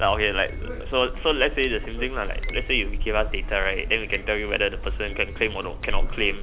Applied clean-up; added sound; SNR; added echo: none; Chink, clink; 2 dB; none.